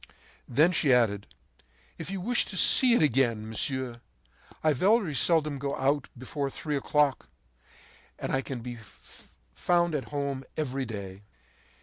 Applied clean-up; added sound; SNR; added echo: none; none; none; none.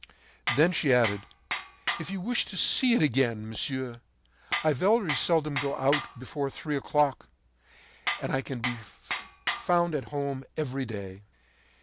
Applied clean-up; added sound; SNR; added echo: none; Tools; 6 dB; none.